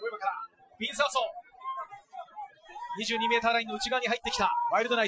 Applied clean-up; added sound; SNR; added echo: classical method Wiener filter.